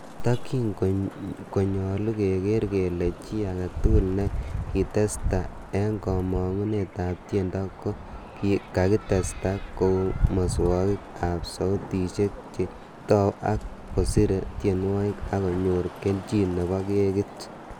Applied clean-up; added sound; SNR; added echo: none; Traffic noise, roadway noise; 18 dB; none.